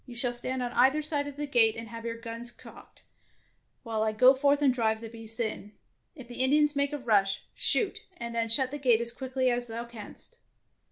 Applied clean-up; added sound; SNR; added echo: none; none; none; none.